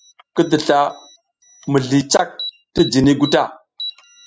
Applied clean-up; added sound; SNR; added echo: classical method spectral subtraction.